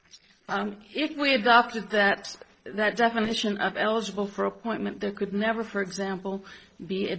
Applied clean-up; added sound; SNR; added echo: neural separator model SepFormer DNS4.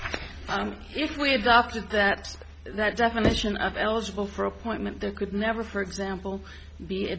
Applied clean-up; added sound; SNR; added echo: none; Knock; 8 dB; none.